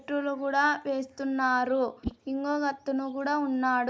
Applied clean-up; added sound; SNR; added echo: neural mask model Resemble Enhance denoiser.